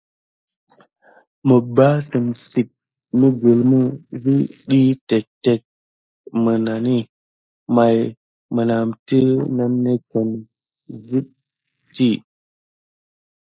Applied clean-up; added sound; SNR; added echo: neural mask model Resemble Enhance denoiser.